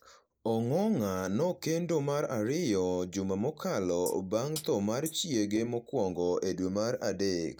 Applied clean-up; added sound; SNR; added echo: neural mask model Resemble Enhance denoiser.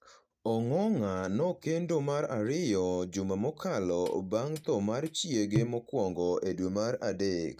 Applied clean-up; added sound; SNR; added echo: neural mask model RNNoise.